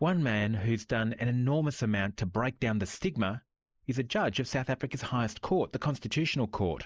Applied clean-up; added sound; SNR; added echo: neural mask model Resemble Enhance denoiser.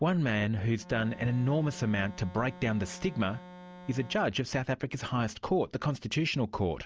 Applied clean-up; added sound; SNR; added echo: none; Organ; 17 dB; none.